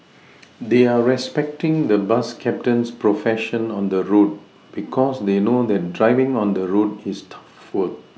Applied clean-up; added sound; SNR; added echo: none; none; none; none.